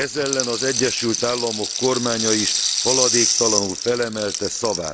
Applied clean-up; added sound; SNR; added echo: none; Rattle (instrument); 0 dB; none.